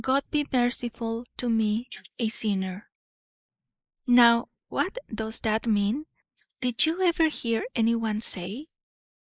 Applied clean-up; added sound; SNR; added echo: neural mask model Resemble Enhance denoiser.